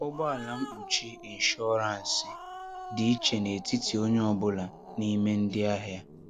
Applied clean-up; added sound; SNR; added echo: none; Growling; 15 dB; none.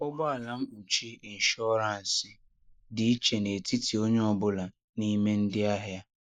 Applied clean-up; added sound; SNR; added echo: neural mask model Resemble Enhance denoiser.